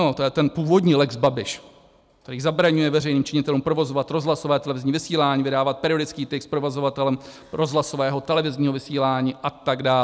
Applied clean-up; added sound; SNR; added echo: none; none; none; none.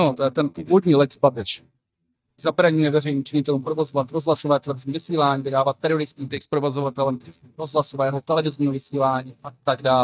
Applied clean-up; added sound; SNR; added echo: neural mask model DeepFilterNet 3.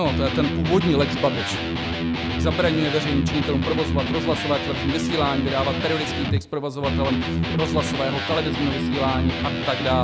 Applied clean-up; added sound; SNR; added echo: none; Electric guitar; 0 dB; none.